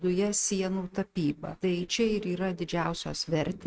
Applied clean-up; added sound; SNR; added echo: neural mask model RNNoise.